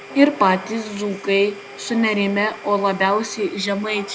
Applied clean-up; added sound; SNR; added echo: none; Domestic sounds, home sounds; 18 dB; none.